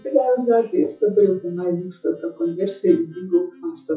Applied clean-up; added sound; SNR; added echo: classical method WPE with log-MMSE.